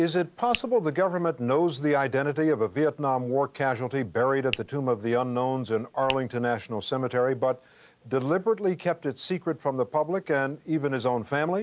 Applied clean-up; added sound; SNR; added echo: none; Finger snapping; 12 dB; none.